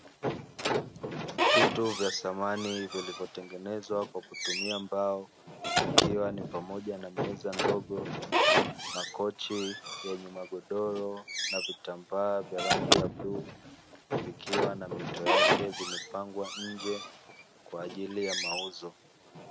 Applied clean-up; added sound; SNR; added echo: none; Squeak / Slam; -4 dB; none.